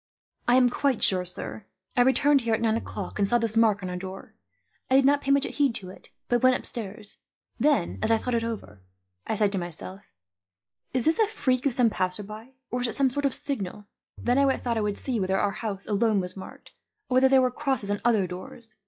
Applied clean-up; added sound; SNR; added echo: classical method log-MMSE.